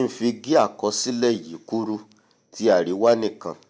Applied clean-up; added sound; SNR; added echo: none; none; none; none.